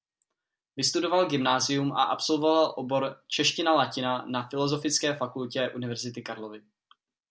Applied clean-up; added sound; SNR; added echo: none; none; none; none.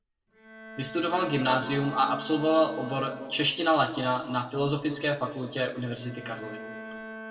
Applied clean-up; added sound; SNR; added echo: none; Bowed string instrument; 15 dB; reverberation time 1.5 s.